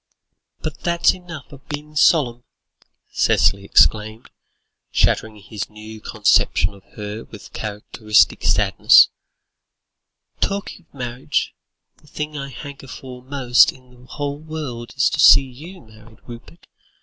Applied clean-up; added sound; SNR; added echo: none; none; none; none.